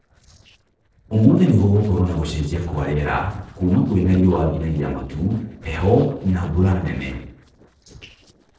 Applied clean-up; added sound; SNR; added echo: neural separator model SepFormer DNS4.